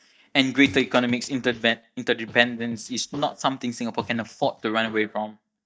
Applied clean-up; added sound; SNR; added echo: neural mask model DeepFilterNet 3.